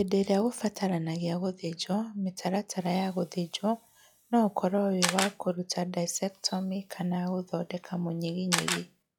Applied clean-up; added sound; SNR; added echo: classical method log-MMSE.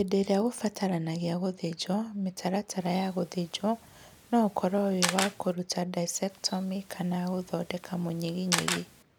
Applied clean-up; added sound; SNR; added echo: none; Camera; 8 dB; none.